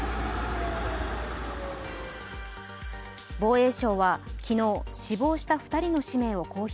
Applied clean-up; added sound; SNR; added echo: none; none; none; none.